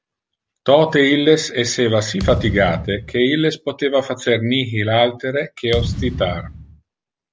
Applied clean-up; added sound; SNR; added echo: none; Thump, thud; 8 dB; none.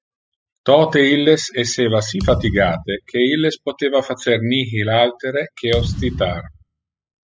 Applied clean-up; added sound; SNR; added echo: classical method spectral subtraction.